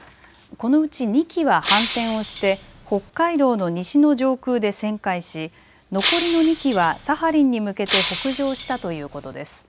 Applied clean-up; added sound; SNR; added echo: none; Shatter; 6 dB; none.